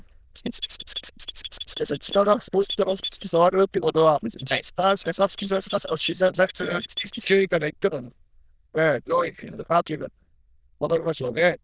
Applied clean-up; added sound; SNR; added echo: neural diffusion model UNIVERSE++.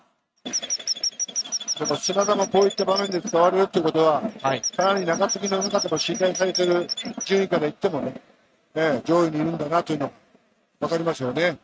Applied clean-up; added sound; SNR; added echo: neural mask model RNNoise.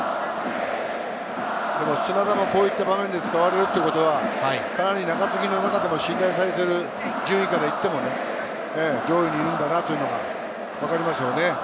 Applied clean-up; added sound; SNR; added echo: none; none; none; none.